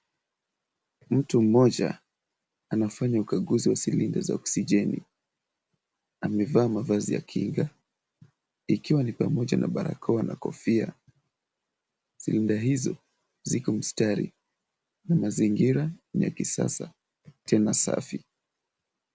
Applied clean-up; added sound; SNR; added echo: none; none; none; none.